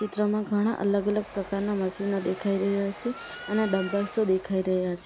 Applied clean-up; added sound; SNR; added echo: none; Cat + Train; 16 dB; none.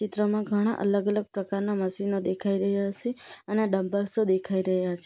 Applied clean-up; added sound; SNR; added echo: none; none; none; none.